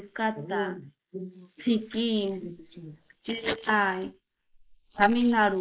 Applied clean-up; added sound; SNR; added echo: neural mask model Resemble Enhance denoiser.